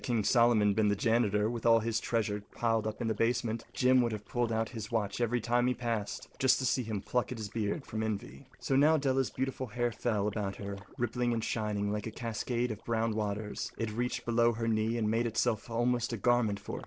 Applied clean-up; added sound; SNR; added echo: neural separator model SepFormer DNS4.